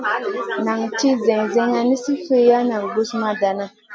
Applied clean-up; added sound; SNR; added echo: none; none; none; none.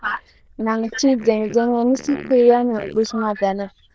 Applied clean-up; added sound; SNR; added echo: neural diffusion model UNIVERSE++.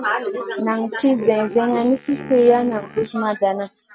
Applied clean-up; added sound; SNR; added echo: neural mask model RNNoise.